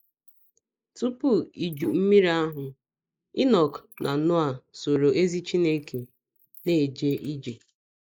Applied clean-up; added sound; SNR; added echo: neural mask model Resemble Enhance denoiser.